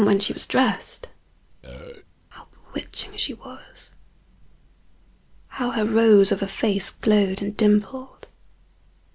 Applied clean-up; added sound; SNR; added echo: none; Burping, eructation; 13 dB; none.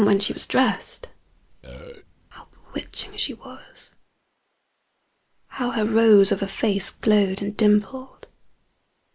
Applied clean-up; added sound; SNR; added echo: neural mask model Resemble Enhance denoiser.